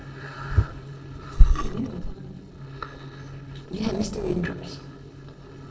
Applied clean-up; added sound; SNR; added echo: neural separator model SepFormer DNS4.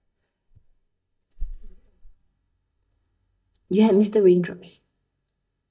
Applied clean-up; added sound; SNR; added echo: neural mask model DeepFilterNet 3.